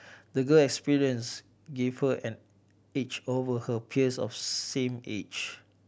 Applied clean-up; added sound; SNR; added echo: none; none; none; none.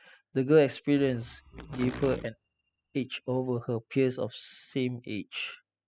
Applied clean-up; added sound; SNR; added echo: classical method spectral subtraction.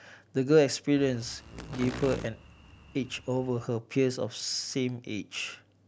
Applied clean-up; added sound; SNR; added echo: none; Insect; 13 dB; none.